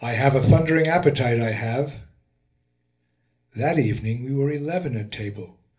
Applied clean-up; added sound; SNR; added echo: none; none; none; reverberation time 0.3 s.